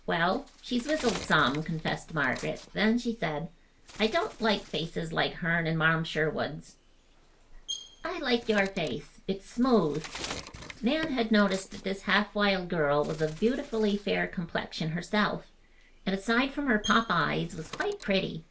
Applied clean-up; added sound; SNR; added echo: none; Bird; 17 dB; reverberation time 0.2 s.